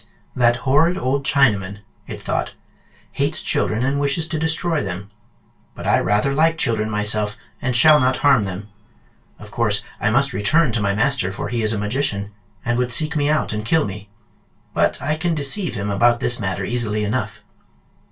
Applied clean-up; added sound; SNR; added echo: none; Piano; 15 dB; reverberation time 0.2 s.